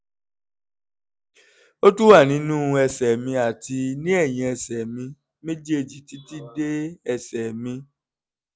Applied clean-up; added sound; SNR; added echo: none; none; none; none.